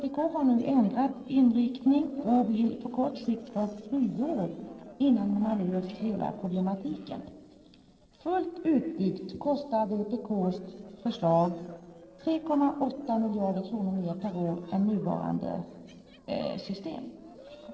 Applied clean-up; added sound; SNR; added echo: neural separator model SepFormer DNS4.